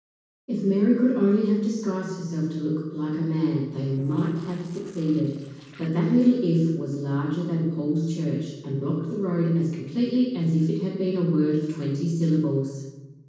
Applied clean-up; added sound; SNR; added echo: neural separator model SepFormer DNS4.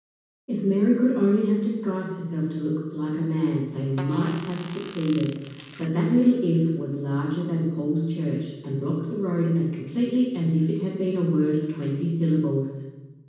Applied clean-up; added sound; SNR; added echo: none; Fart; 17 dB; reverberation time 1.2 s.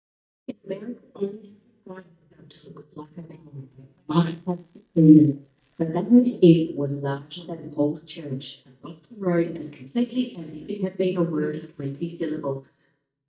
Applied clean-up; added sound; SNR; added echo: neural mask model DeepFilterNet 3.